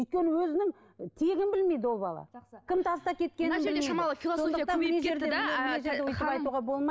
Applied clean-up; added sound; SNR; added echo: none; none; none; none.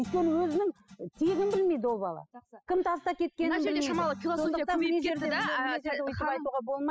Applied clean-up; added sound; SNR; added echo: classical method spectral subtraction.